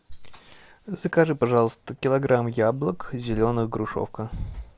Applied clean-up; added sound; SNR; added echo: none; none; none; none.